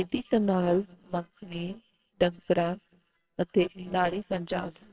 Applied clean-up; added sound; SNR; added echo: neural separator model SepFormer WHAMR!.